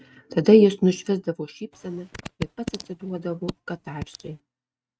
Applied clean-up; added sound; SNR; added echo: neural mask model RNNoise.